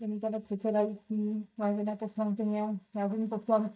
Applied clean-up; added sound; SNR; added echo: neural mask model DeepFilterNet 3.